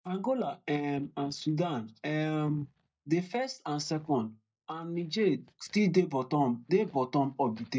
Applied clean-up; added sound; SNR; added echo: neural mask model DeepFilterNet 3.